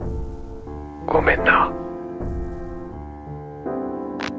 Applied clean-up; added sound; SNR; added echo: none; Explosion; 7 dB; none.